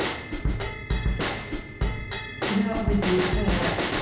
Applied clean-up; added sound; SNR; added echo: none; Bell / Drum / Drum kit; -3 dB; reverberation time 1.1 s.